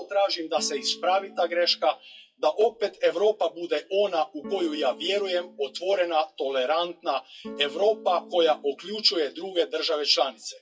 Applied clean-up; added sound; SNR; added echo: classical method WPE with log-MMSE.